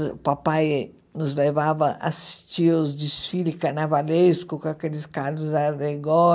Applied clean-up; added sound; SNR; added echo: none; none; none; none.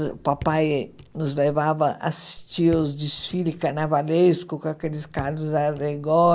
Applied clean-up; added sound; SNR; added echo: none; Raindrop / Drip; 19 dB; none.